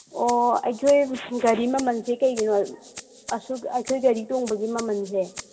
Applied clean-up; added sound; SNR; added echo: none; Rattle (instrument); 19 dB; reverberation time 1.4 s.